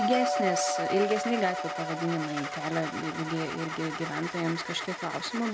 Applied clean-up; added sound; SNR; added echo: none; Doorbell + Engine starting / Car; 2 dB; none.